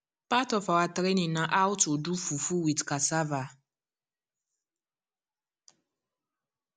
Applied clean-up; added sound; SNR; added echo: none; none; none; none.